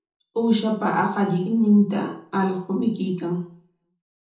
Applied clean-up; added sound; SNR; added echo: none; none; none; reverberation time 0.6 s.